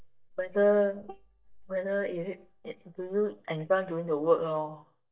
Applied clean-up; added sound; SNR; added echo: neural mask model DeepFilterNet 3.